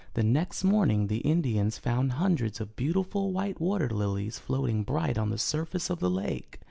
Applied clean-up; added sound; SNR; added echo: none; none; none; none.